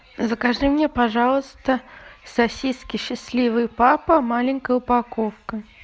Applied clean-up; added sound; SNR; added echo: none; none; none; none.